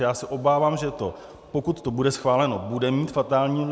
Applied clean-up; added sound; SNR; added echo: none; none; none; none.